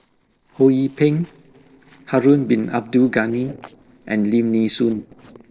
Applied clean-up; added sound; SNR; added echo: neural separator model SepFormer DNS4.